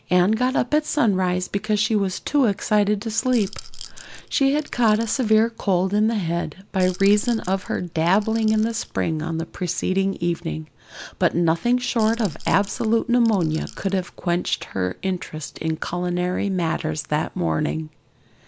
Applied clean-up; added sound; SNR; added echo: none; Rattle / Rattle (instrument); 16 dB; none.